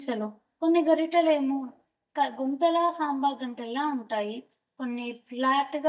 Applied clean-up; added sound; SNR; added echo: neural mask model DeepFilterNet 3.